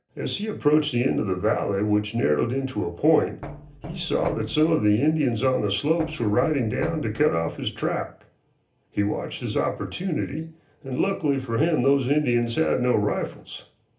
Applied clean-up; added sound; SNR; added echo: none; Knock; 14 dB; reverberation time 0.3 s.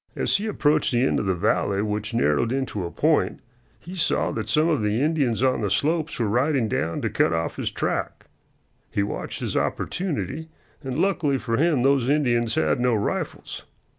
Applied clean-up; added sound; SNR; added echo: none; none; none; none.